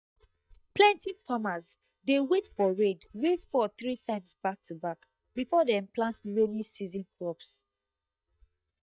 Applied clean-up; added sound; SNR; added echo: neural mask model DeepFilterNet 3.